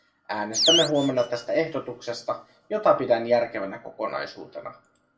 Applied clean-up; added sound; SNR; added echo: none; Animal; 4 dB; reverberation time 0.4 s.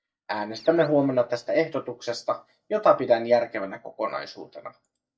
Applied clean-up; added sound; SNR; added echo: neural mask model DeepFilterNet 3.